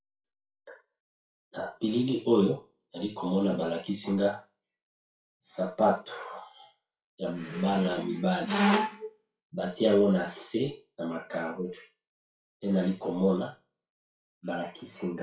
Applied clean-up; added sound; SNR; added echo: classical method WPE with log-MMSE.